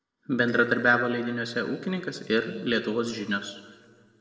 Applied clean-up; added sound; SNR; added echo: neural separator model SepFormer DNS4.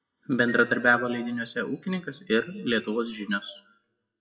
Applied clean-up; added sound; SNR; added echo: classical method WPE with log-MMSE.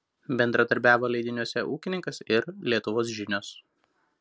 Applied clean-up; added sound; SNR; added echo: none; none; none; none.